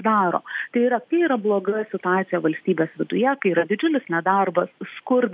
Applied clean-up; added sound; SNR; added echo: none; none; none; none.